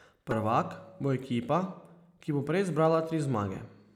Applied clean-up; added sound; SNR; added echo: none; Tabla; 12 dB; none.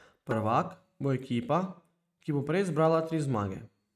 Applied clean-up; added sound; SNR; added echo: neural mask model RNNoise.